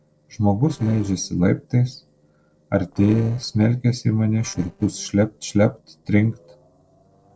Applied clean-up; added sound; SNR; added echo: neural separator model SepFormer DNS4.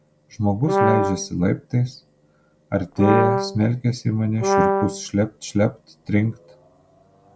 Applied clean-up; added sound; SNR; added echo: none; Brass instrument; -2 dB; none.